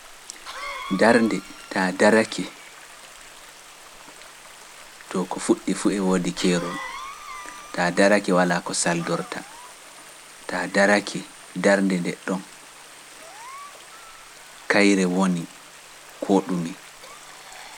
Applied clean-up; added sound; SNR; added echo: none; Stream + Cough; 16 dB; none.